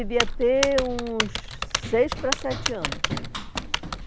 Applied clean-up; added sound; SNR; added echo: none; Typing + Run; 2 dB; none.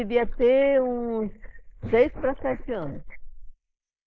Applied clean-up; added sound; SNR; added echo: neural mask model Resemble Enhance denoiser.